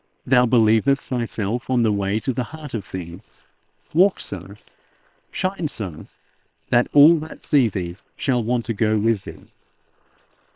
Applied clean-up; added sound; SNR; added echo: neural separator model SepFormer WHAM!.